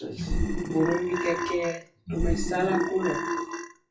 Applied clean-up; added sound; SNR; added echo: classical method WPE with log-MMSE.